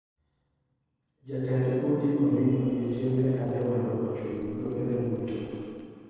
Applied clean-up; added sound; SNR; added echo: neural separator model SepFormer DNS4.